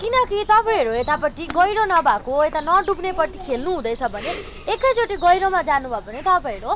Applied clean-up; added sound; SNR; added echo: none; Bird vocalization, bird call, bird song; 15 dB; none.